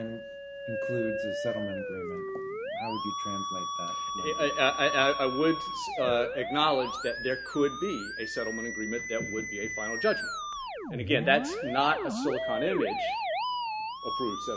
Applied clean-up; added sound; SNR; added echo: none; Musical instrument; 3 dB; none.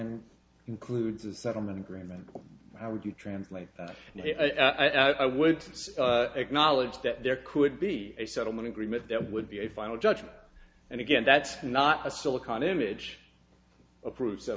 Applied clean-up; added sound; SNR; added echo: none; none; none; none.